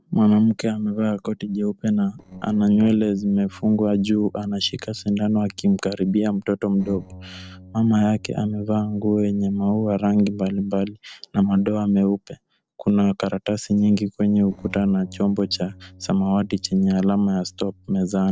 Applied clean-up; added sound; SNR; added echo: neural separator model SepFormer DNS4.